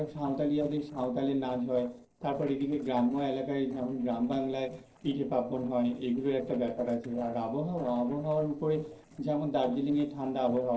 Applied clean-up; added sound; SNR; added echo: neural separator model SepFormer DNS4.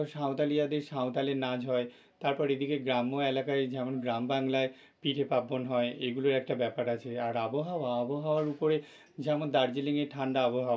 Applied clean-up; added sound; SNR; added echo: none; none; none; none.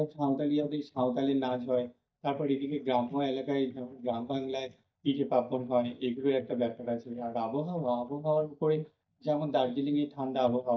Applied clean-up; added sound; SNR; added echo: neural mask model DeepFilterNet 3.